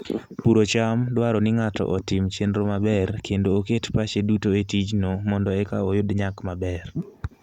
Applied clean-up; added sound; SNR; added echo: none; none; none; none.